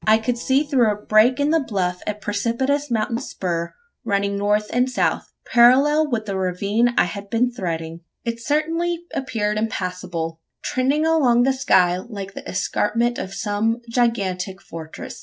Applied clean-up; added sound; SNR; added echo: neural separator model SepFormer DNS4.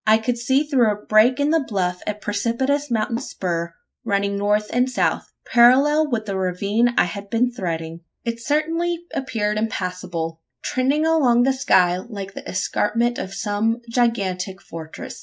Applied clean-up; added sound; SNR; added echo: neural mask model Resemble Enhance denoiser.